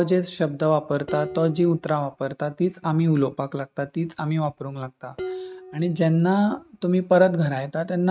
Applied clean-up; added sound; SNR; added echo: neural mask model RNNoise.